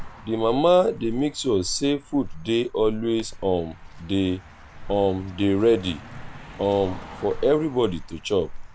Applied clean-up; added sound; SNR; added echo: none; Car passing by; 13 dB; none.